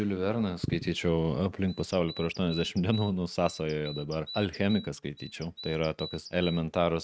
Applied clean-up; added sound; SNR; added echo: neural mask model RNNoise.